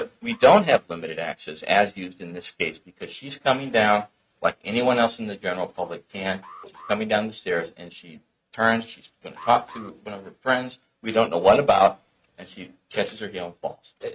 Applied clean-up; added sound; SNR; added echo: neural mask model RNNoise.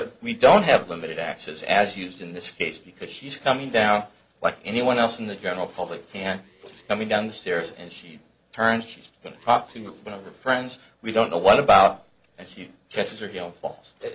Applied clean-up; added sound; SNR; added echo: neural separator model SepFormer DNS4.